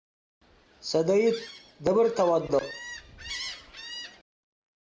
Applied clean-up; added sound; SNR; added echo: none; Gull, seagull; 14 dB; none.